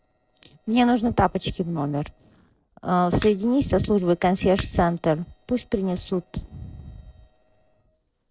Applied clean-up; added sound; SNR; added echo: neural separator model SepFormer DNS4.